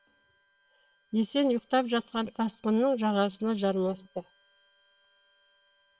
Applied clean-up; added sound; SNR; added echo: neural separator model SepFormer WHAM!.